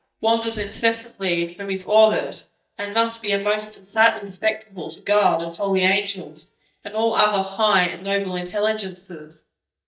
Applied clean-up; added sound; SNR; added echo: neural mask model DeepFilterNet 3.